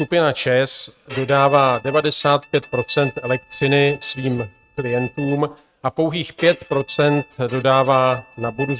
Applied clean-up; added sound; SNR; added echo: neural mask model RNNoise.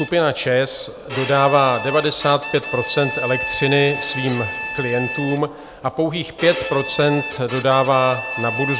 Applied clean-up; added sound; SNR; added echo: none; Bowed string instrument; 9 dB; none.